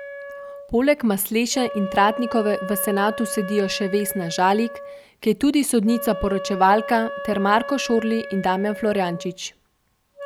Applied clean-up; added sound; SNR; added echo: none; Wind instrument, woodwind instrument; 12 dB; none.